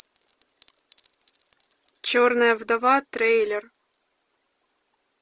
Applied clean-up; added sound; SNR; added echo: none; Chime; -4 dB; none.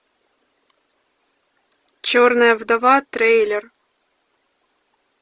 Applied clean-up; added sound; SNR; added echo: none; none; none; none.